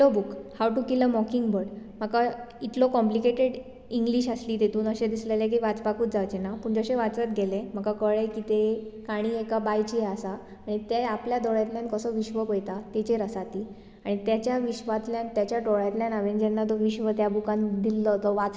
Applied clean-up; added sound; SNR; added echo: none; none; none; none.